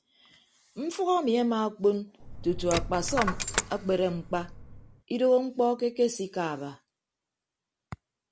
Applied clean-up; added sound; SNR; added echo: none; Coin (dropping); 5 dB; none.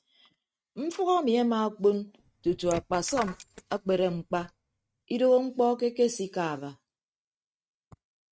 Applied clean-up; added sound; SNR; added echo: neural mask model RNNoise.